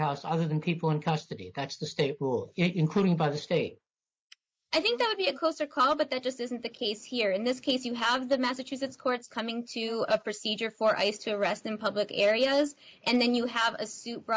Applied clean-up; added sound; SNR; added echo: neural mask model Resemble Enhance denoiser.